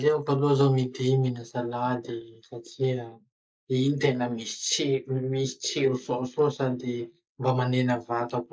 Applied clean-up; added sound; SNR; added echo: neural mask model Resemble Enhance denoiser.